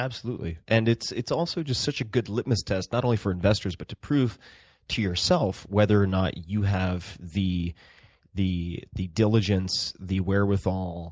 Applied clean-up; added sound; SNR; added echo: none; none; none; none.